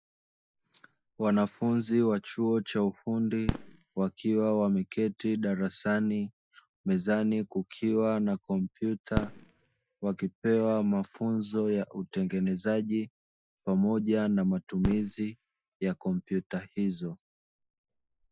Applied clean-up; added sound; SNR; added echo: classical method Wiener filter.